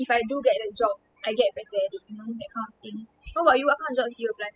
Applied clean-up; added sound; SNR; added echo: classical method spectral subtraction.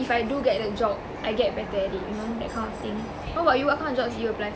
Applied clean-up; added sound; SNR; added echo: none; none; none; none.